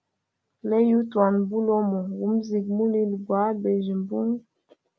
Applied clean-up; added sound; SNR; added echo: none; none; none; none.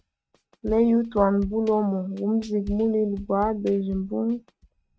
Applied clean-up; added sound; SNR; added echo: neural mask model RNNoise.